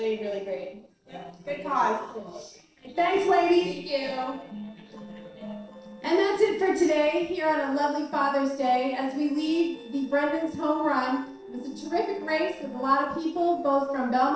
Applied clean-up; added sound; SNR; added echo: neural separator model SepFormer DNS4.